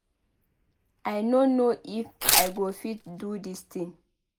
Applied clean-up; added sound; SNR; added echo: neural mask model Resemble Enhance denoiser.